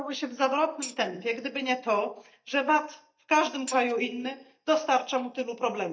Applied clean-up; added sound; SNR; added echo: neural mask model DeepFilterNet 3.